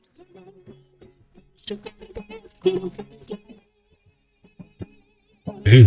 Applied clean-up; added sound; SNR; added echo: neural mask model DeepFilterNet 3.